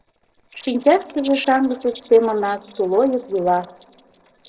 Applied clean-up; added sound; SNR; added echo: neural separator model SepFormer DNS4.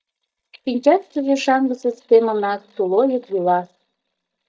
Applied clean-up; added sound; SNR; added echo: neural mask model DeepFilterNet 3.